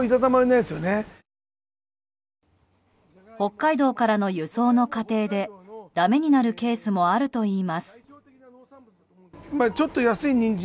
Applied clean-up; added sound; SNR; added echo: none; none; none; none.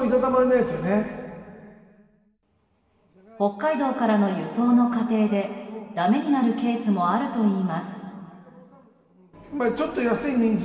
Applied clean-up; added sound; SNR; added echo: none; none; none; reverberation time 2.2 s.